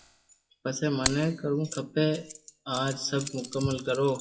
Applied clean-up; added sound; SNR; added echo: classical method WPE with log-MMSE.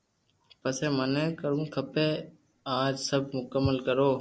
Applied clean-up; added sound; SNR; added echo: none; none; none; none.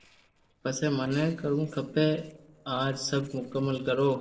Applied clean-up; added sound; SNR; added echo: neural separator model SepFormer DNS4.